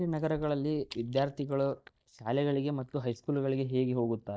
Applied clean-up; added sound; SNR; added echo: neural mask model DeepFilterNet 3.